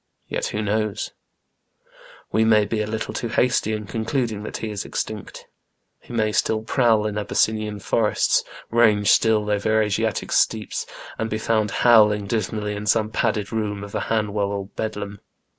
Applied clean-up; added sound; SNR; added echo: none; none; none; none.